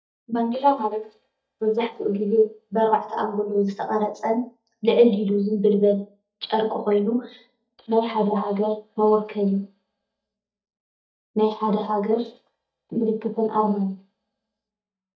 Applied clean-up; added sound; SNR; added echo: neural mask model DeepFilterNet 3.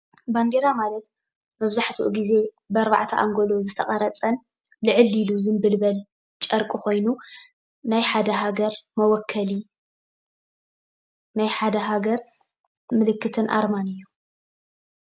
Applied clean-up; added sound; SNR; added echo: none; none; none; none.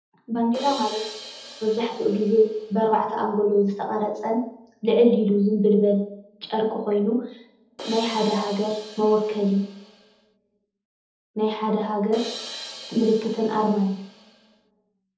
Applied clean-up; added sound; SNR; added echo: none; Crash cymbal; 15 dB; reverberation time 0.7 s.